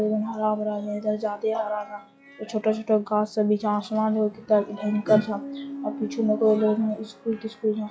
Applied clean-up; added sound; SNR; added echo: classical method log-MMSE.